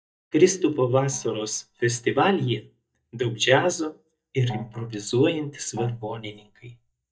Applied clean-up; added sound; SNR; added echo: neural mask model DeepFilterNet 3.